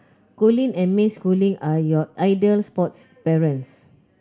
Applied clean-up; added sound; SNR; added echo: none; none; none; none.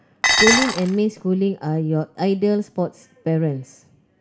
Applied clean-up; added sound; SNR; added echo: none; Dishes, pots, and pans; -3 dB; none.